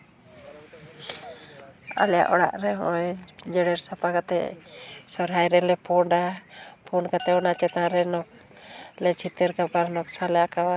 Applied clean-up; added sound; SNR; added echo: none; Glass; 14 dB; none.